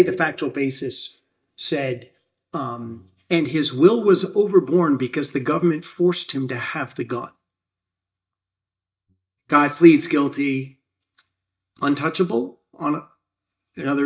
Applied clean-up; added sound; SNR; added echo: neural mask model DeepFilterNet 3.